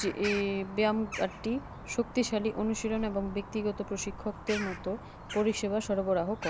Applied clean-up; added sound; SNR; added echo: none; Bird vocalization, bird call, bird song; 11 dB; none.